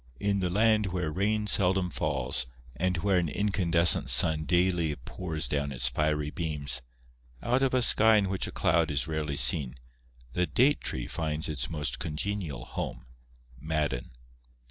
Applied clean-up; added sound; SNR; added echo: none; none; none; none.